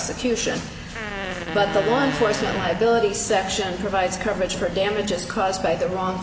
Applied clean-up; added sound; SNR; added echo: none; Fart; 8 dB; none.